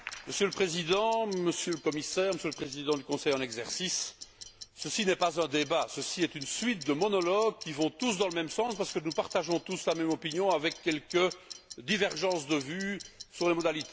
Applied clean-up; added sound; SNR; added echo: none; Clock; 17 dB; none.